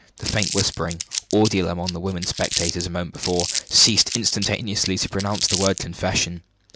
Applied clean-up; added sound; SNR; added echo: none; Crumpling, crinkling; 7 dB; none.